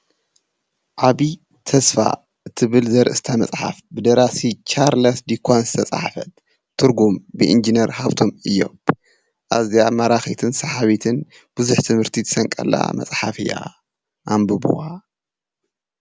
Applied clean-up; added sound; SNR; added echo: none; none; none; none.